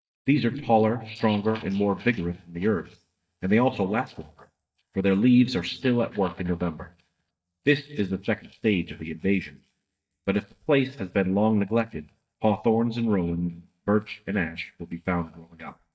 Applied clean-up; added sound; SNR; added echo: neural mask model DeepFilterNet 3.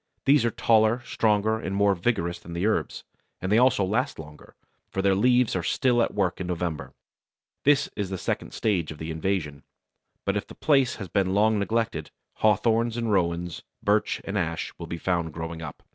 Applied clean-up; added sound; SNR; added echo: none; none; none; none.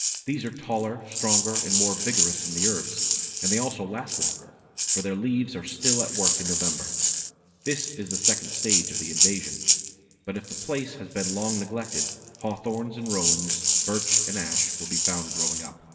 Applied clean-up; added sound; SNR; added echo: none; Rattle (instrument); -5 dB; reverberation time 2.1 s.